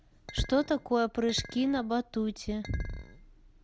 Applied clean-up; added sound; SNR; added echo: none; Chink, clink; 19 dB; none.